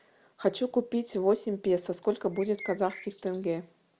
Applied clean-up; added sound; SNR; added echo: none; Bird; 16 dB; none.